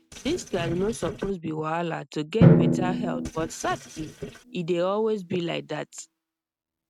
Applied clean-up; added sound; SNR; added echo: neural mask model RNNoise.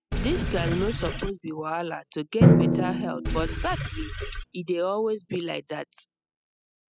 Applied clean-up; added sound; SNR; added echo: classical method spectral subtraction.